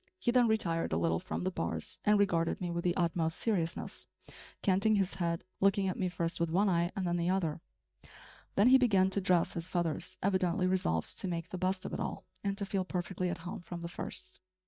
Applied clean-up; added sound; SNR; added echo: neural mask model DeepFilterNet 3.